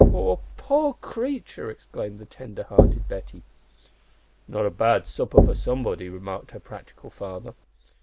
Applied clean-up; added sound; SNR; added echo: none; Knock / Wood; -4 dB; none.